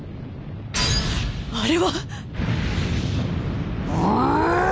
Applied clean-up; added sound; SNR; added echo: none; none; none; none.